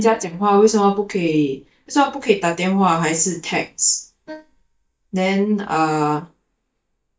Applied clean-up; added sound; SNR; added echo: neural mask model DeepFilterNet 3.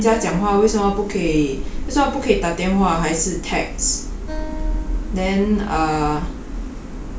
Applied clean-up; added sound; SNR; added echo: none; Acoustic guitar; 20 dB; none.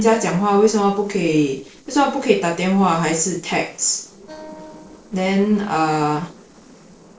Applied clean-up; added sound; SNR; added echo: neural separator model SepFormer DNS4.